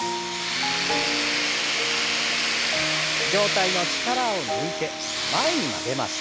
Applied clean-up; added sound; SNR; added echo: none; Tools; -3 dB; none.